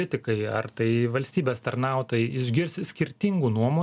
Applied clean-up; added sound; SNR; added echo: none; none; none; none.